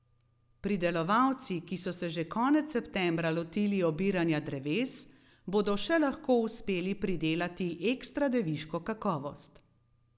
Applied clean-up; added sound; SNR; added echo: none; none; none; none.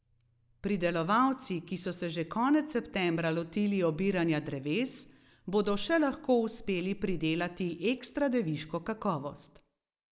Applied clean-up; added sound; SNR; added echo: neural mask model Resemble Enhance denoiser.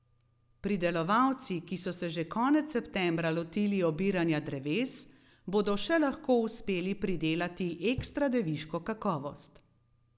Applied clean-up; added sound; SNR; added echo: none; Knock; 14 dB; none.